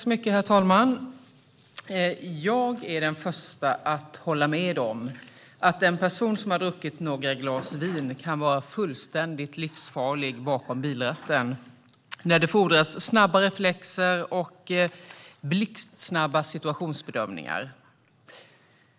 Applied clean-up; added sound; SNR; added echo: none; none; none; none.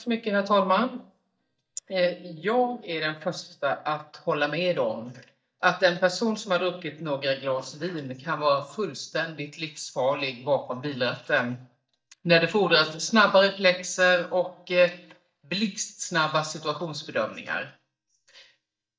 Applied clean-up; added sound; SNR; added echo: neural mask model DeepFilterNet 3.